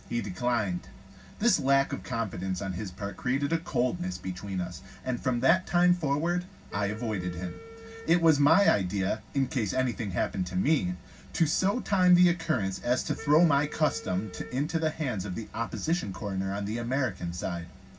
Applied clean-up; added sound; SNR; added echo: none; Wind instrument, woodwind instrument; 19 dB; reverberation time 0.4 s.